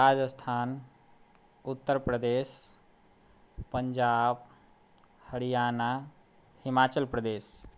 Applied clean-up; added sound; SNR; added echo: none; none; none; none.